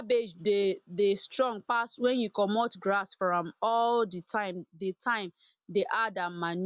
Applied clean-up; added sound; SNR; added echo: none; none; none; none.